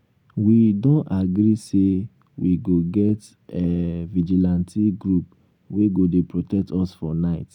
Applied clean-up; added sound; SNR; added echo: none; none; none; none.